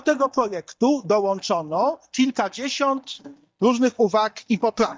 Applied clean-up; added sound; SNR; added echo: neural mask model DeepFilterNet 3.